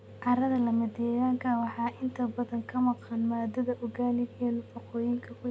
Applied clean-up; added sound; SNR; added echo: none; none; none; none.